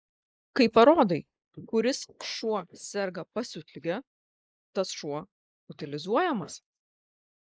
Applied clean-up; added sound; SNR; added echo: neural mask model Resemble Enhance denoiser.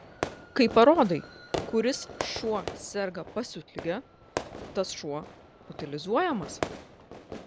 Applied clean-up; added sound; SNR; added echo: none; Fireworks; 11 dB; none.